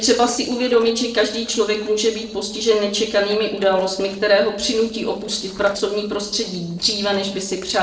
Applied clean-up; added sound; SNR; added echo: neural separator model SepFormer DNS4.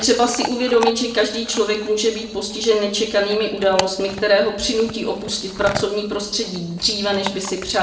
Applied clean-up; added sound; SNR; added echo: none; Chewing, mastication / Dog; 13 dB; reverberation time 0.7 s.